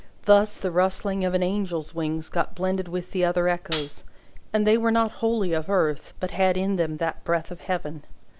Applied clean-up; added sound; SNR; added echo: none; Hi-hat; 0 dB; none.